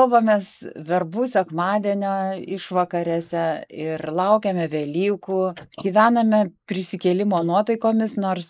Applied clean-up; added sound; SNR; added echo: neural mask model Resemble Enhance denoiser.